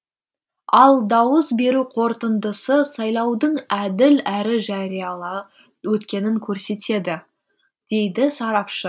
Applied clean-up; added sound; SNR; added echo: none; none; none; none.